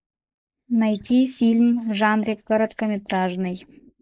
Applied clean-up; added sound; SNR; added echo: neural mask model Resemble Enhance denoiser.